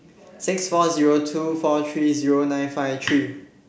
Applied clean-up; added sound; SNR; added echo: none; none; none; none.